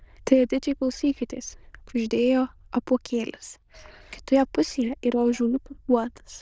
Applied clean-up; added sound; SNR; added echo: neural diffusion model UNIVERSE++.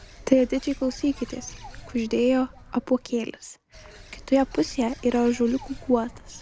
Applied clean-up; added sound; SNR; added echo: none; Bird; 18 dB; none.